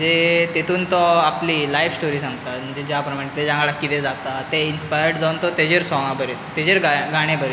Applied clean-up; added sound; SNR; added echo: none; none; none; none.